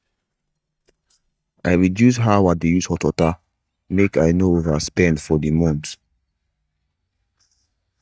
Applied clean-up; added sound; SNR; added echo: neural mask model DeepFilterNet 3.